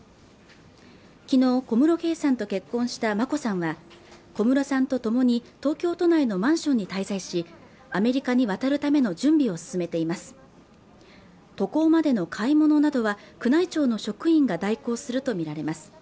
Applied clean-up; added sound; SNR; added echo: none; none; none; none.